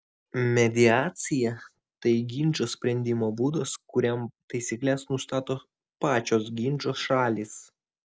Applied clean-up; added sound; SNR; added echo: none; none; none; none.